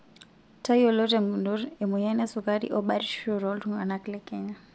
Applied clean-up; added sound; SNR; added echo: none; none; none; none.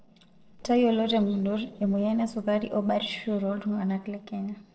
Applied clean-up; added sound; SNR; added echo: neural separator model SepFormer DNS4.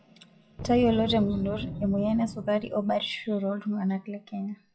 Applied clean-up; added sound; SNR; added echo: classical method WPE with log-MMSE.